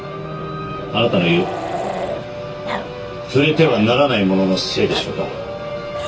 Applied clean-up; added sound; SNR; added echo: none; Growling; 11 dB; reverberation time 0.2 s.